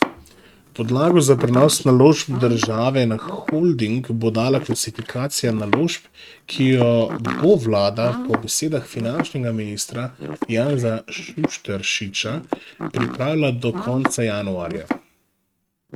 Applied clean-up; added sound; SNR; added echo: neural mask model RNNoise.